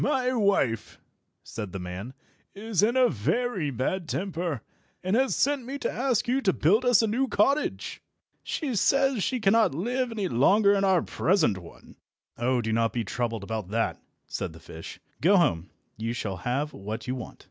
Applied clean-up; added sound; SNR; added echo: none; none; none; none.